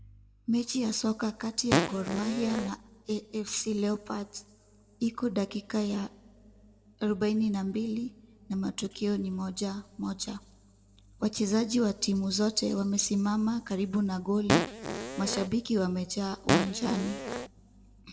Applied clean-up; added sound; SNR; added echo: none; Fart; -1 dB; reverberation time 0.9 s.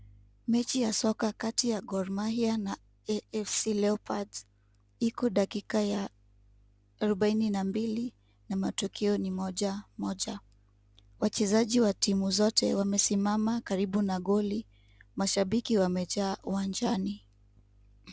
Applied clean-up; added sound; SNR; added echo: none; none; none; none.